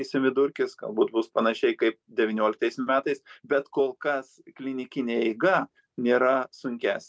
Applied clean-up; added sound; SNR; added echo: none; none; none; none.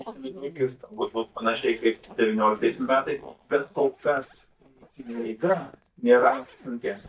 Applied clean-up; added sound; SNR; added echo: neural mask model DeepFilterNet 3.